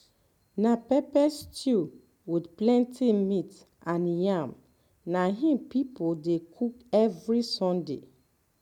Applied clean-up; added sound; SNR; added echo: none; none; none; none.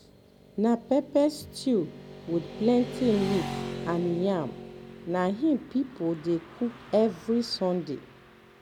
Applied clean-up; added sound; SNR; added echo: none; Motorcycle / Traffic noise, roadway noise; 12 dB; none.